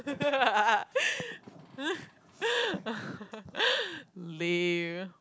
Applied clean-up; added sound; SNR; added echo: none; none; none; none.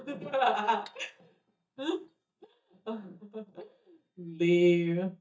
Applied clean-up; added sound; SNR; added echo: neural mask model DeepFilterNet 3.